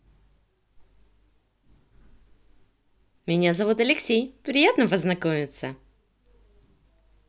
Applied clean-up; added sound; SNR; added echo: none; none; none; none.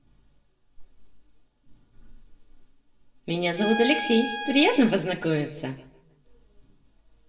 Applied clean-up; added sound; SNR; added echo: none; Bowed string instrument; 7 dB; reverberation time 0.8 s.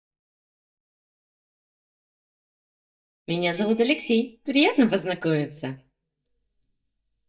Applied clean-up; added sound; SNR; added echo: neural mask model DeepFilterNet 3.